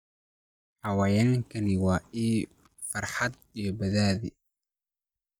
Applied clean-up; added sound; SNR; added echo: neural mask model DeepFilterNet 3.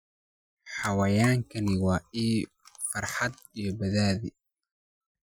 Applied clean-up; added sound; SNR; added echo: classical method Wiener filter.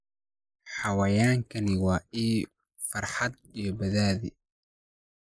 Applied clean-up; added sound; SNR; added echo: neural mask model Resemble Enhance denoiser.